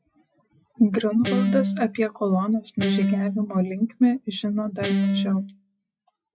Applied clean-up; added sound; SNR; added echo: classical method log-MMSE.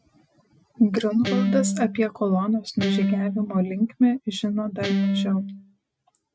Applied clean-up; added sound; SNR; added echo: none; Guitar; 0 dB; none.